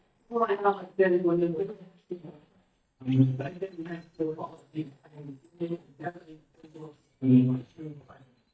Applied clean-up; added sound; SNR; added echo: neural mask model DeepFilterNet 3.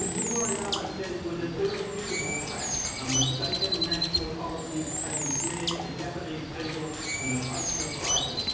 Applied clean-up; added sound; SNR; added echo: none; Bird; -2 dB; reverberation time 1.3 s.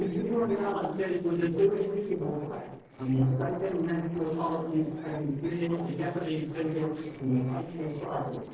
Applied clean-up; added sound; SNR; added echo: neural separator model SepFormer DNS4.